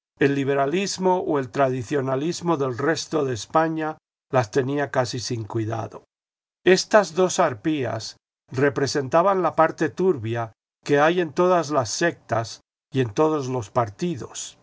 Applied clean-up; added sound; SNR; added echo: none; none; none; none.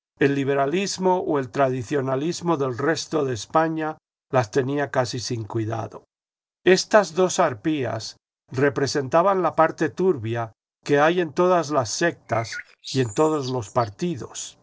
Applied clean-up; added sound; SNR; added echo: neural separator model SepFormer DNS4.